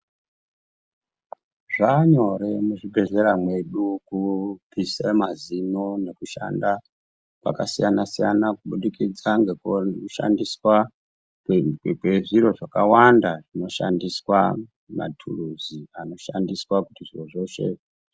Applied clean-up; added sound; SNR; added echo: none; none; none; none.